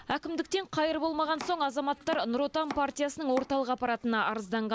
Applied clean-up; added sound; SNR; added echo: none; Domestic sounds, home sounds; 15 dB; none.